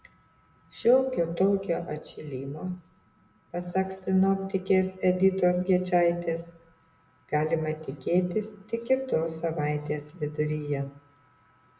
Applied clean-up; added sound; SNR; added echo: none; none; none; none.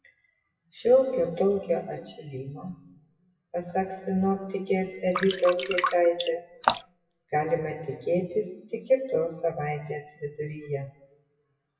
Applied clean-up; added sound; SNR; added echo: classical method WPE with log-MMSE.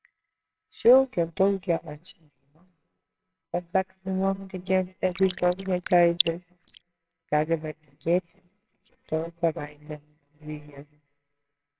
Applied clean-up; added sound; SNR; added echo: neural separator model SepFormer WHAMR!.